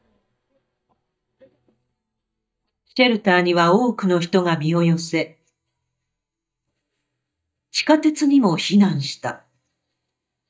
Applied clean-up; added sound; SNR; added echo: neural mask model DeepFilterNet 3.